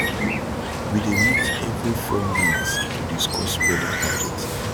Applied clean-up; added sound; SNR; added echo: none; Bird; -4 dB; none.